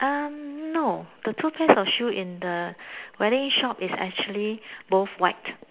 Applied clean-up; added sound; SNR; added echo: none; none; none; none.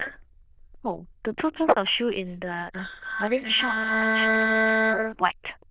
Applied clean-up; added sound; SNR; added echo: neural diffusion model UNIVERSE++.